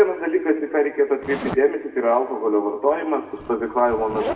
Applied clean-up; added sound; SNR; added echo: none; Zipper (clothing); 15 dB; reverberation time 1.4 s.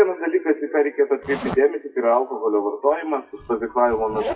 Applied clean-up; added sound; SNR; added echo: classical method WPE with log-MMSE.